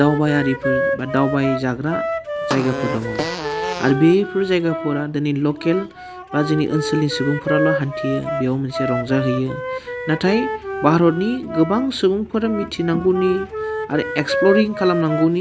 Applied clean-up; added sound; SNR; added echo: none; Fart + Wind instrument, woodwind instrument; 6 dB; none.